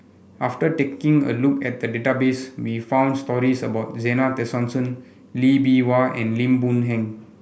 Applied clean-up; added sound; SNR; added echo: none; none; none; none.